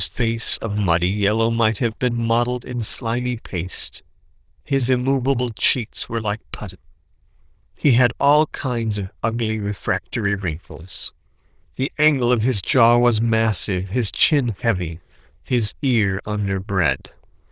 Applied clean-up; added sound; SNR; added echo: neural diffusion model UNIVERSE++.